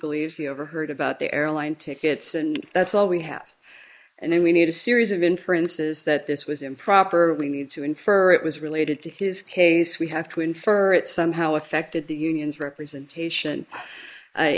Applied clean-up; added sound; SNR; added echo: neural mask model Resemble Enhance denoiser.